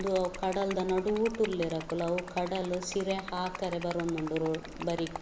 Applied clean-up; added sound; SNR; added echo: none; Liquid; 12 dB; none.